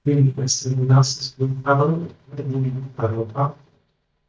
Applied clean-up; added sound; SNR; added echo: neural mask model DeepFilterNet 3.